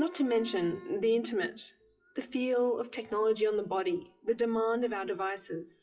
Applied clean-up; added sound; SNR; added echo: classical method WPE with log-MMSE.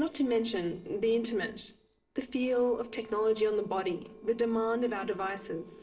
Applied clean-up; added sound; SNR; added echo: neural separator model SepFormer DNS4.